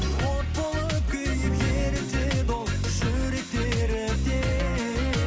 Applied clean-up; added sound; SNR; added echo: none; Acoustic guitar / Strum; 8 dB; none.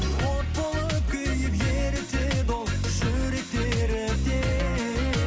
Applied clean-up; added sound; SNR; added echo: none; none; none; none.